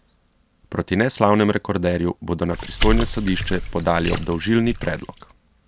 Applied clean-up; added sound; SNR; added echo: none; Water / Splash, splatter; 3 dB; none.